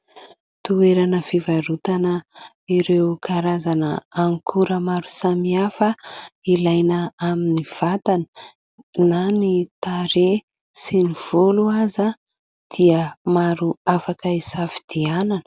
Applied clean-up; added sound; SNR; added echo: none; none; none; none.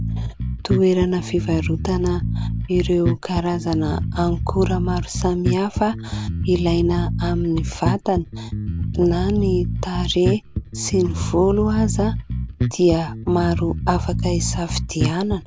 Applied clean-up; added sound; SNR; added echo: none; Bass guitar; 3 dB; none.